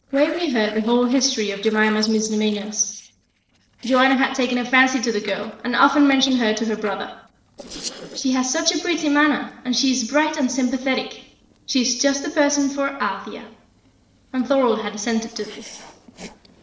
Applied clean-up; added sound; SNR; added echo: neural separator model SepFormer DNS4.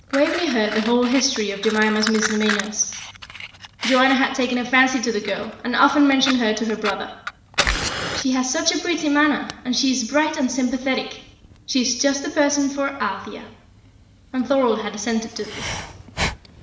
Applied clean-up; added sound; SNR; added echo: none; Fire; 10 dB; reverberation time 0.7 s.